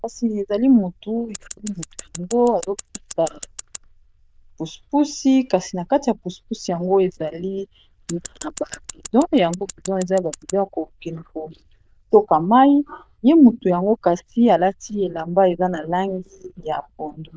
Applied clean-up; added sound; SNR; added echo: neural diffusion model UNIVERSE++.